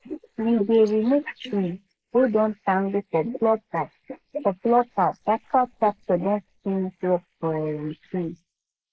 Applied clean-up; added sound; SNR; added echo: neural mask model Resemble Enhance denoiser.